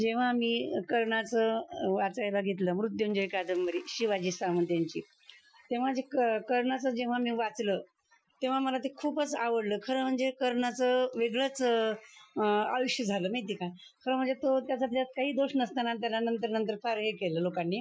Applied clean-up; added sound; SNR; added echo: classical method Wiener filter.